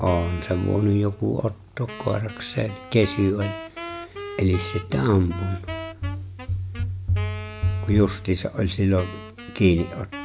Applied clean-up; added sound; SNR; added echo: none; Wind instrument, woodwind instrument; 15 dB; none.